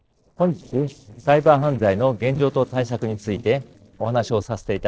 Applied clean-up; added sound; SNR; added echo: neural separator model SepFormer DNS4.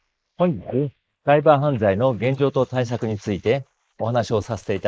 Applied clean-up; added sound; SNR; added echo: neural mask model Resemble Enhance denoiser.